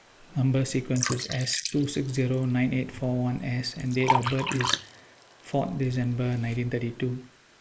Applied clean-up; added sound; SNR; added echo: neural mask model Resemble Enhance denoiser.